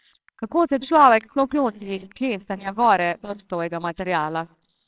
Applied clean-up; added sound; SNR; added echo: neural separator model SepFormer WHAMR!.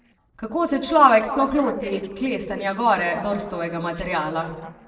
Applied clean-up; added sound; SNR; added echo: neural separator model SepFormer DNS4.